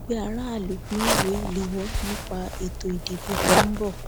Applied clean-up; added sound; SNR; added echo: none; Zipper (clothing); -3 dB; none.